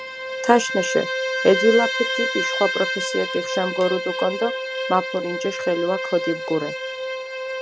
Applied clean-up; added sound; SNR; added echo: none; Bowed string instrument; 3 dB; none.